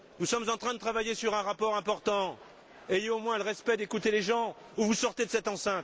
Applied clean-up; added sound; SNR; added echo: none; none; none; none.